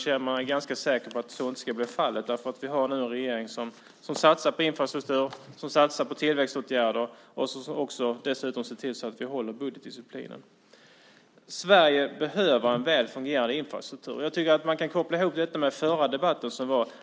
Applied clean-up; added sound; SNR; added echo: none; none; none; none.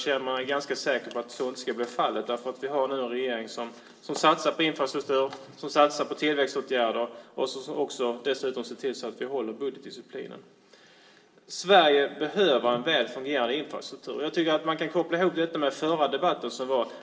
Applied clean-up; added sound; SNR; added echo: none; none; none; reverberation time 0.8 s.